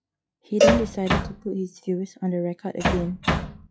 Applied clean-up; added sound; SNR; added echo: classical method log-MMSE.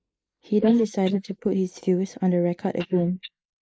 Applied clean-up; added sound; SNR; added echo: neural mask model Resemble Enhance denoiser.